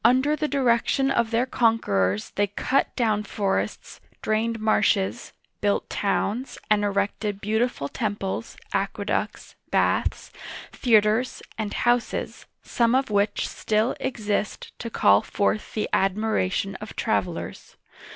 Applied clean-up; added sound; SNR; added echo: none; none; none; none.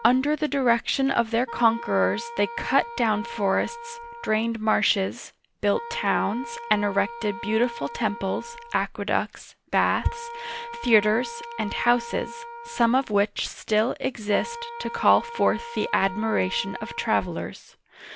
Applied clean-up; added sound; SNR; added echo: none; Wind instrument, woodwind instrument; 13 dB; none.